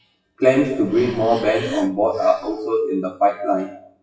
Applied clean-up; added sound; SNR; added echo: classical method WPE with log-MMSE.